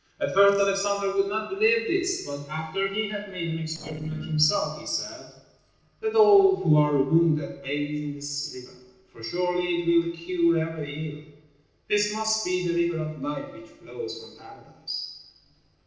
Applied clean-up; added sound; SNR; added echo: neural separator model SepFormer DNS4.